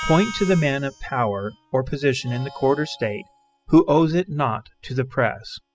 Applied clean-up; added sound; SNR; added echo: classical method spectral subtraction.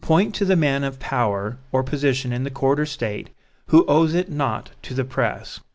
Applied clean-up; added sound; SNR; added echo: none; none; none; none.